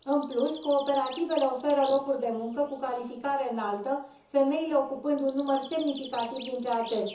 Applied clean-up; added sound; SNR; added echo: none; Bird; 18 dB; reverberation time 0.7 s.